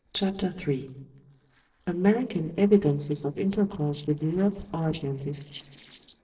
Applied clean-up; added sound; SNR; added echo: neural separator model SepFormer DNS4.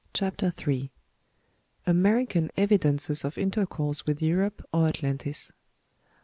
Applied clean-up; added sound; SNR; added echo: none; none; none; none.